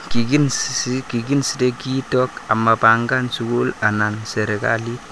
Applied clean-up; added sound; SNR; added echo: none; none; none; none.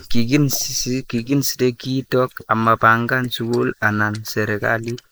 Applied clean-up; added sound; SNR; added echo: neural mask model Resemble Enhance denoiser.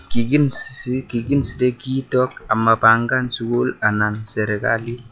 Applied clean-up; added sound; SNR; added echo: classical method log-MMSE.